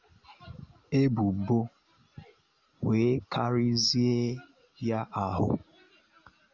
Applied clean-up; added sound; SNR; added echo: none; none; none; none.